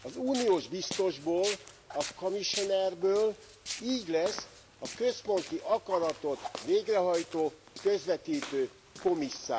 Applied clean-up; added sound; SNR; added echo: none; Walk, footsteps; 13 dB; none.